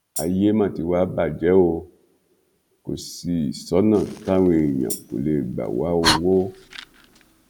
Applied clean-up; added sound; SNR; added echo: none; Fire + Tambourine; 11 dB; none.